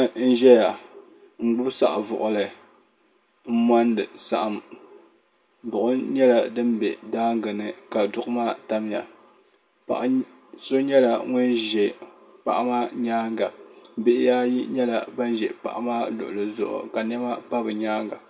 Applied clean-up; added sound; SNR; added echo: none; none; none; reverberation time 0.2 s.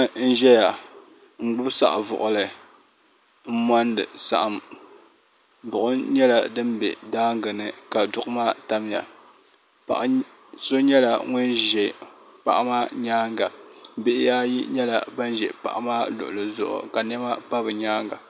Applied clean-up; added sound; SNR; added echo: none; none; none; none.